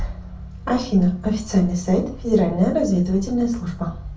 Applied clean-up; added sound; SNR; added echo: none; none; none; reverberation time 0.3 s.